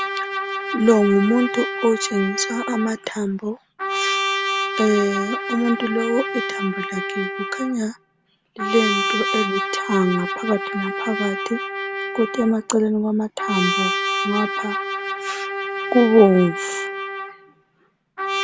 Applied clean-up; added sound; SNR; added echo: none; Trumpet; 4 dB; none.